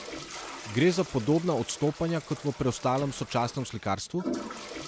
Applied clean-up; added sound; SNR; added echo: none; Toilet flush; 11 dB; none.